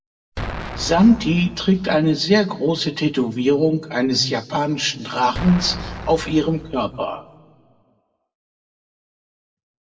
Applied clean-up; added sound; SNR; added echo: none; Explosion; 12 dB; reverberation time 1.1 s.